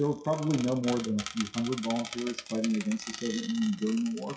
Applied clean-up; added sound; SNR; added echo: classical method WPE with log-MMSE.